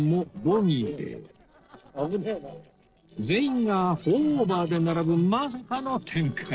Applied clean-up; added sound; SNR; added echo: neural separator model SepFormer DNS4.